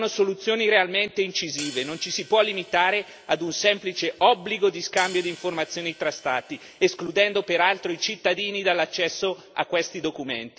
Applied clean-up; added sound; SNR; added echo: none; Hi-hat; 19 dB; none.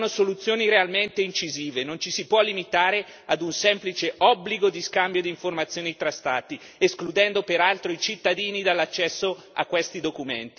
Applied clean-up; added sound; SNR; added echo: none; none; none; none.